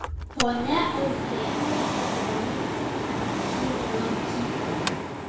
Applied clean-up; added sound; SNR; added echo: none; Mechanical fan; -3 dB; reverberation time 0.6 s.